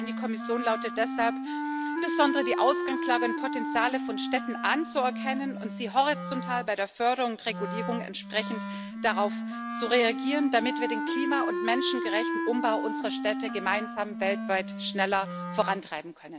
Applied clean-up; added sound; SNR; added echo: none; Wind instrument, woodwind instrument; 4 dB; none.